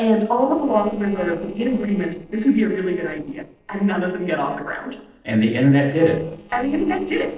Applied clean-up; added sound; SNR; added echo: neural separator model SepFormer DNS4.